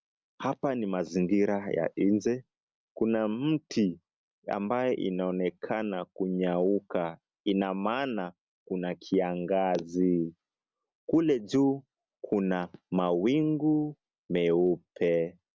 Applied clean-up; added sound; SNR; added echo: none; none; none; none.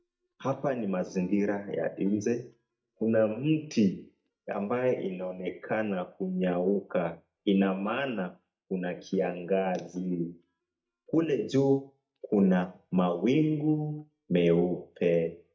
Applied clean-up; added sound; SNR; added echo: neural mask model DeepFilterNet 3.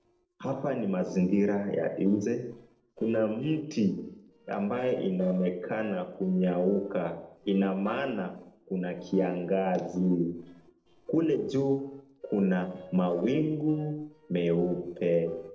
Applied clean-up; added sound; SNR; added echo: neural separator model SepFormer DNS4.